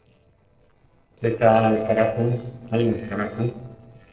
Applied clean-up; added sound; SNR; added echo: neural separator model SepFormer DNS4.